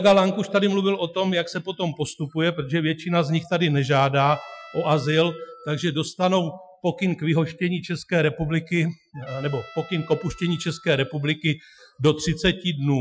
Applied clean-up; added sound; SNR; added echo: classical method Wiener filter.